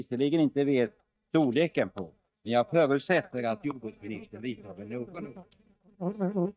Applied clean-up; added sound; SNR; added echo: neural mask model DeepFilterNet 3.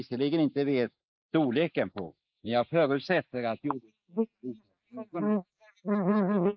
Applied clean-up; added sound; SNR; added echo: neural mask model Resemble Enhance denoiser.